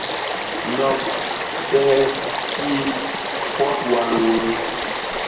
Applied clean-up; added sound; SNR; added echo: none; Stream / Frog; 2 dB; reverberation time 0.9 s.